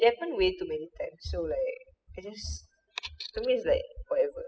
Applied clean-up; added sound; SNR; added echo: classical method spectral subtraction.